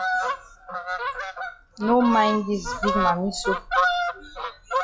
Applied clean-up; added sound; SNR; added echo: classical method log-MMSE.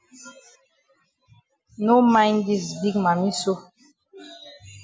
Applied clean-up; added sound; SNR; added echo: none; none; none; none.